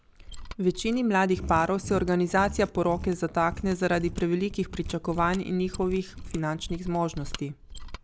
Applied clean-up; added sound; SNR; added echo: none; Mechanisms; 12 dB; none.